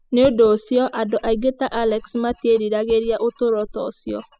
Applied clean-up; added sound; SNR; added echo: classical method spectral subtraction.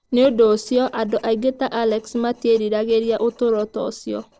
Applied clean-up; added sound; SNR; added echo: neural separator model SepFormer DNS4.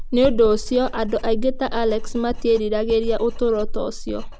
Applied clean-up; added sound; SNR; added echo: none; Writing; 5 dB; none.